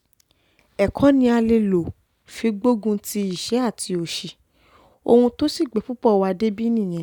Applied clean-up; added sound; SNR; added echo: none; none; none; none.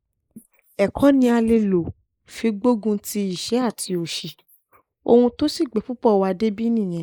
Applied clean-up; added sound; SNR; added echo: neural mask model Resemble Enhance denoiser.